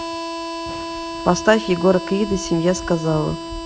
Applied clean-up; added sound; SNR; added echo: none; Harmonica; 8 dB; none.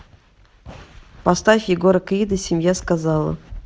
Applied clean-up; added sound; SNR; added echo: none; none; none; none.